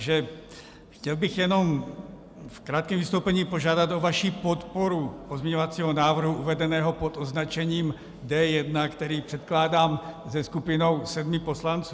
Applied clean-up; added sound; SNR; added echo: none; none; none; none.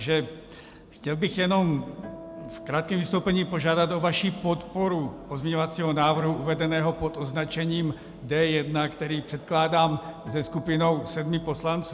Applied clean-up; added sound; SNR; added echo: none; Acoustic guitar; 20 dB; none.